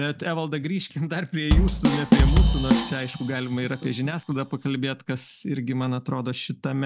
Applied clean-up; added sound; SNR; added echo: none; Bass drum / Drum kit; -5 dB; none.